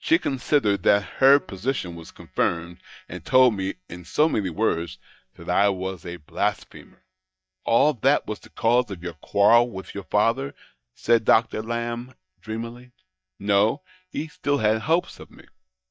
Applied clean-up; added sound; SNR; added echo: neural mask model DeepFilterNet 3.